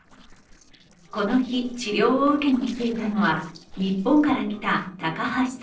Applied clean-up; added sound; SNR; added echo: neural separator model SepFormer DNS4.